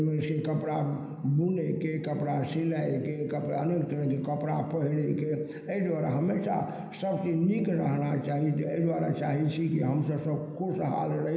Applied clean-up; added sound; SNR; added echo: none; none; none; reverberation time 0.9 s.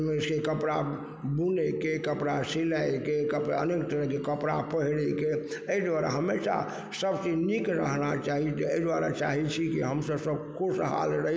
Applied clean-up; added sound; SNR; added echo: none; none; none; none.